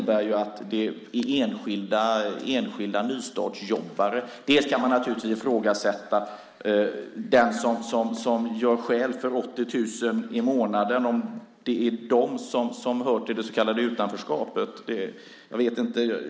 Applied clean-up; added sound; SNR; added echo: none; none; none; none.